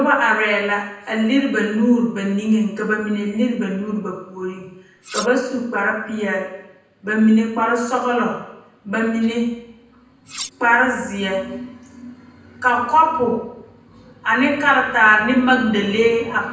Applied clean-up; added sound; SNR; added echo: none; Cutlery, silverware; 14 dB; reverberation time 0.9 s.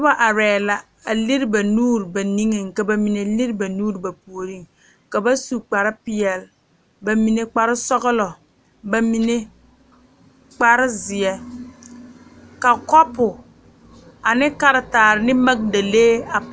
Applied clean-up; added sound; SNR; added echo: none; none; none; none.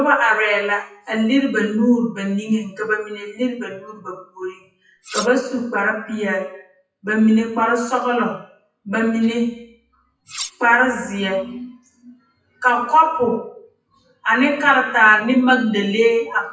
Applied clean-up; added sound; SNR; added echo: classical method WPE with log-MMSE.